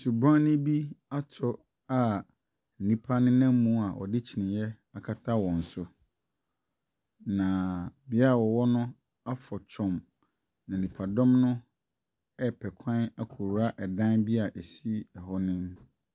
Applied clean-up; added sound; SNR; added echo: none; none; none; none.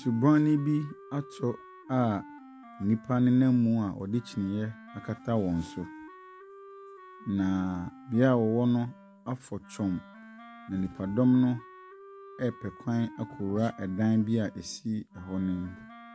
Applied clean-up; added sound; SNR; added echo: none; Wind instrument, woodwind instrument; 19 dB; none.